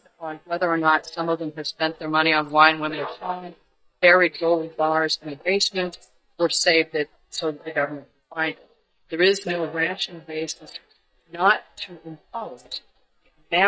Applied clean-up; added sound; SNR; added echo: neural mask model DeepFilterNet 3.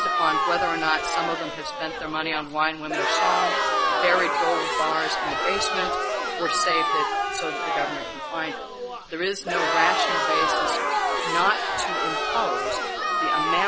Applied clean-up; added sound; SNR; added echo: none; Crowd; -3 dB; none.